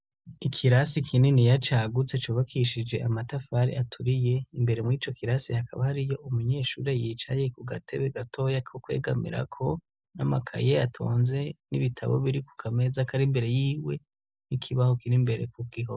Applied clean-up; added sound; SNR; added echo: none; none; none; none.